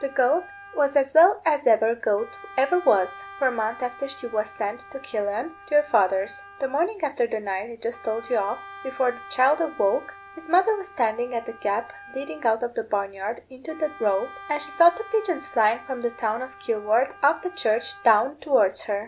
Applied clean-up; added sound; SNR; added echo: none; Wind instrument, woodwind instrument; 20 dB; none.